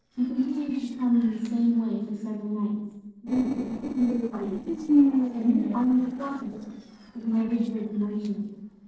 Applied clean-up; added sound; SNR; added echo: neural separator model SepFormer DNS4.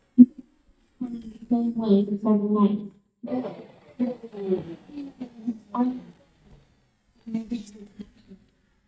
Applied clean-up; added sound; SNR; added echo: neural mask model DeepFilterNet 3.